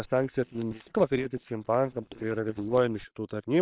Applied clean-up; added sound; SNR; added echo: neural separator model SepFormer WHAM!.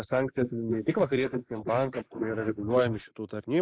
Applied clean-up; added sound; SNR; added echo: neural mask model Resemble Enhance denoiser.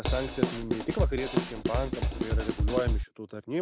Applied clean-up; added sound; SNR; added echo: none; Drum kit; -5 dB; none.